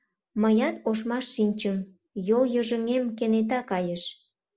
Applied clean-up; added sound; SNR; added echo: none; none; none; none.